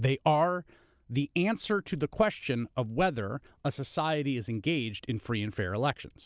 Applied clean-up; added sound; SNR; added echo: none; none; none; none.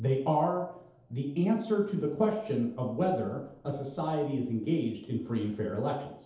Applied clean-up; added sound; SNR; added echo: none; none; none; reverberation time 0.8 s.